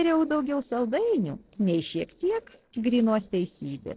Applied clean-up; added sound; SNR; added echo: neural separator model SepFormer DNS4.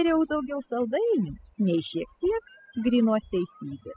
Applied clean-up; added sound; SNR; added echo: classical method spectral subtraction.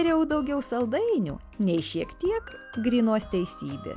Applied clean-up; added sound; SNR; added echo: none; none; none; none.